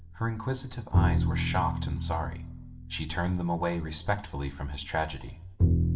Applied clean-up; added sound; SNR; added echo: none; Bowed string instrument; -2 dB; reverberation time 0.7 s.